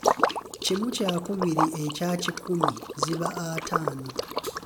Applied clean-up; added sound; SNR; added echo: none; Liquid; 0 dB; none.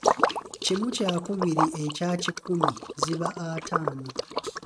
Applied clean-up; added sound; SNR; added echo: neural mask model RNNoise.